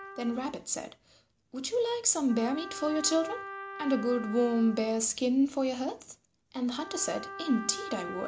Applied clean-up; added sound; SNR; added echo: none; Trumpet; 14 dB; none.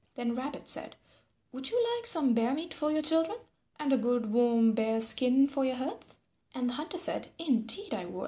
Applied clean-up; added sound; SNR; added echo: none; none; none; none.